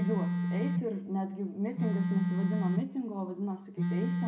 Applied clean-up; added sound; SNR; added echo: none; Telephone; -2 dB; reverberation time 1.5 s.